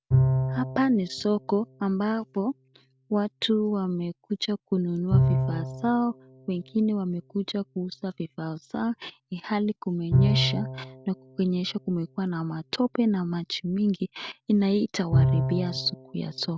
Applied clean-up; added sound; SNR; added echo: none; Bowed string instrument; 2 dB; none.